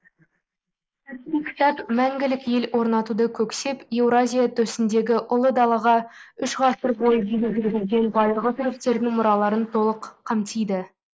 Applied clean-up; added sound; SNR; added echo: neural mask model Resemble Enhance denoiser.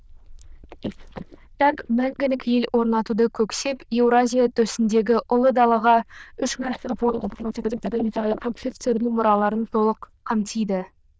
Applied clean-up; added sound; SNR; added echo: neural diffusion model UNIVERSE++.